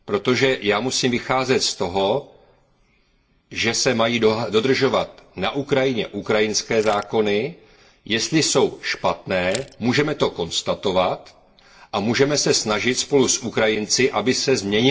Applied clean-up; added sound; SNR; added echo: neural separator model SepFormer DNS4.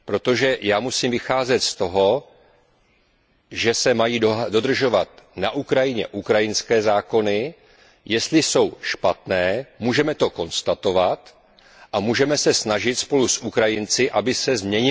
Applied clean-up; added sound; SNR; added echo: none; none; none; none.